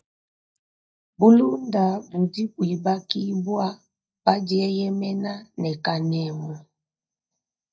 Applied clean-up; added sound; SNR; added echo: neural mask model DeepFilterNet 3.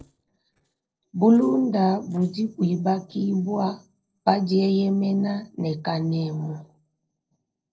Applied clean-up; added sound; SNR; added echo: neural separator model SepFormer DNS4.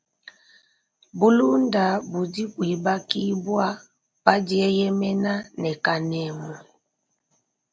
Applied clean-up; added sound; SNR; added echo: none; none; none; none.